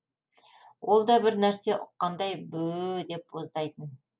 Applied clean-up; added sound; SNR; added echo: none; none; none; none.